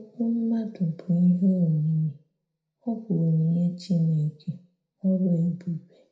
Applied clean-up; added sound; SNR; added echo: none; none; none; reverberation time 0.4 s.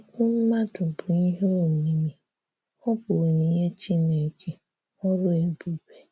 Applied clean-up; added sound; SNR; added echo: none; none; none; none.